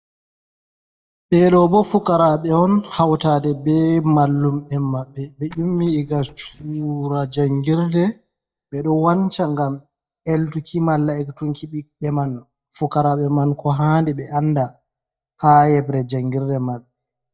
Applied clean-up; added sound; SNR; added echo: neural mask model DeepFilterNet 3.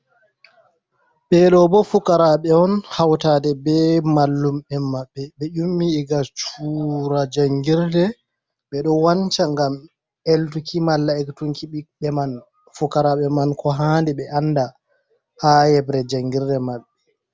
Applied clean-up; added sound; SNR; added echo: none; none; none; none.